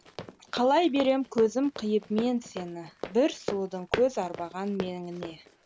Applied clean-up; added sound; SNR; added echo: none; Run; 12 dB; none.